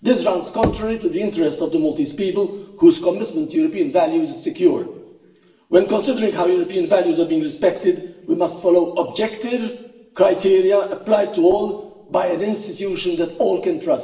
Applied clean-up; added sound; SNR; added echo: none; Knock / Wood; 12 dB; reverberation time 1.0 s.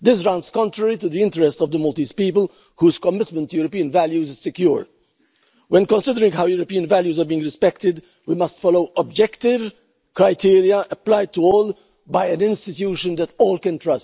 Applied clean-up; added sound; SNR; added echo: none; none; none; none.